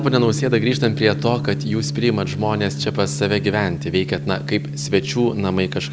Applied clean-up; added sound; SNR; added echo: none; Gong; 6 dB; none.